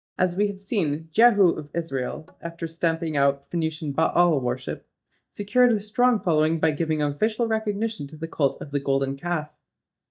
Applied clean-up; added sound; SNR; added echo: neural mask model DeepFilterNet 3.